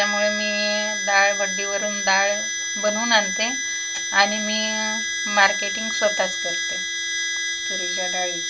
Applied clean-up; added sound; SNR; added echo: none; Harmonica; 1 dB; reverberation time 0.2 s.